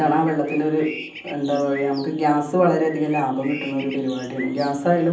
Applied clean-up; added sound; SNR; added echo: none; Bird; 17 dB; reverberation time 0.6 s.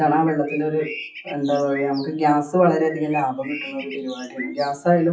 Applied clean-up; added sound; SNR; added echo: classical method WPE with log-MMSE.